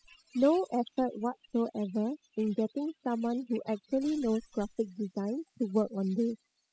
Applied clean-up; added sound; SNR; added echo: classical method spectral subtraction.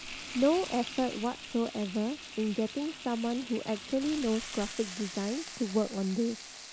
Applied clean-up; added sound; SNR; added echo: none; Frying (food); 11 dB; none.